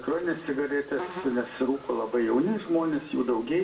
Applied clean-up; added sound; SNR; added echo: none; Buzz; 17 dB; reverberation time 0.6 s.